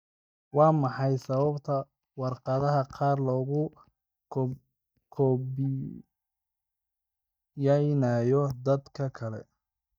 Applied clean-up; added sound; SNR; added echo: neural mask model DeepFilterNet 3.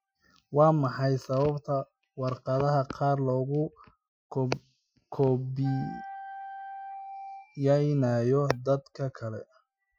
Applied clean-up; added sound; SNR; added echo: classical method Wiener filter.